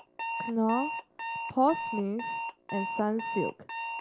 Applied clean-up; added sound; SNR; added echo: none; Alarm; 5 dB; none.